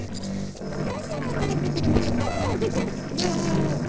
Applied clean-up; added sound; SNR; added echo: neural separator model SepFormer DNS4.